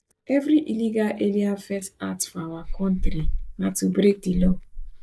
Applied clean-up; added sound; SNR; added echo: neural mask model DeepFilterNet 3.